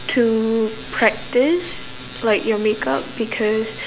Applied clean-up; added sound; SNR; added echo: none; none; none; none.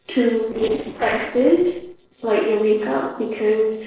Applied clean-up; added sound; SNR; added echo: neural separator model SepFormer DNS4.